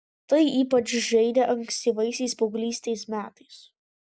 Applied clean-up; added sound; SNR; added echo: none; none; none; none.